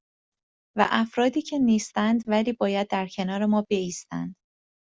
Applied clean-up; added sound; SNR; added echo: none; none; none; none.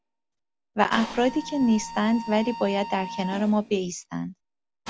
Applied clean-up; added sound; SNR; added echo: none; Mechanisms; 13 dB; none.